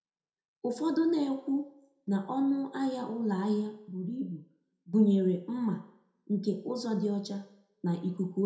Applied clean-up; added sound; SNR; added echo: none; none; none; reverberation time 0.6 s.